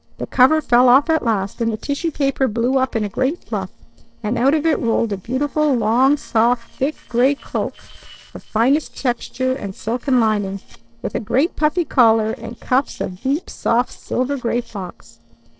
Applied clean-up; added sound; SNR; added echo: neural separator model SepFormer DNS4.